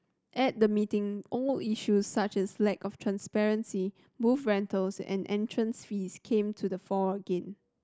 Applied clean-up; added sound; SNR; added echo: none; none; none; none.